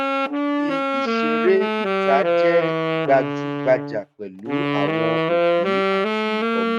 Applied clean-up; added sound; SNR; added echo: neural mask model RNNoise.